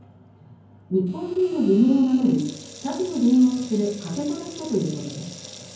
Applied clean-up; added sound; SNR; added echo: none; Sink (filling or washing) / Water tap, faucet; 20 dB; reverberation time 0.9 s.